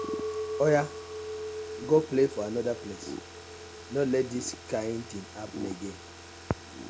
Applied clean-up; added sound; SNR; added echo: none; Car + Chink, clink; 9 dB; none.